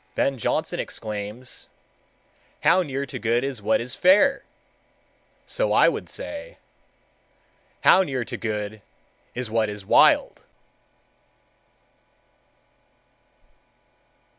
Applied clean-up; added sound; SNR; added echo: none; none; none; none.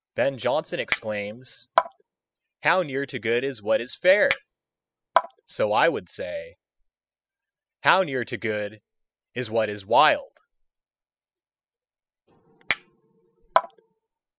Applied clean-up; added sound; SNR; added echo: classical method spectral subtraction.